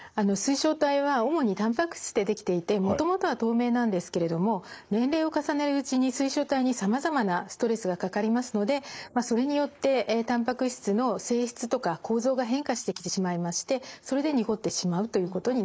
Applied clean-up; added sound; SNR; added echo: neural mask model Resemble Enhance denoiser.